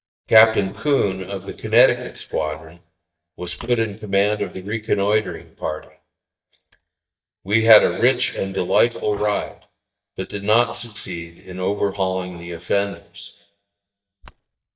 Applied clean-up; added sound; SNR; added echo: neural mask model DeepFilterNet 3.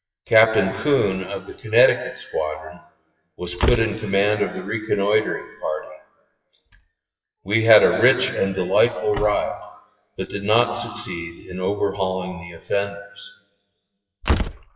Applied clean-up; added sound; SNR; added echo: classical method WPE with log-MMSE.